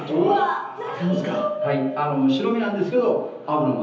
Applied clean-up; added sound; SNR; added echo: none; none; none; reverberation time 0.9 s.